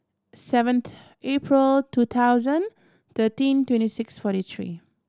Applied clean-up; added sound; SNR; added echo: none; none; none; none.